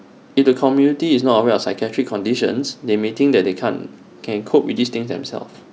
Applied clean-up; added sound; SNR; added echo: none; none; none; none.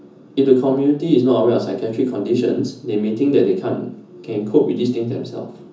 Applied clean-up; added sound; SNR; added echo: none; none; none; reverberation time 0.6 s.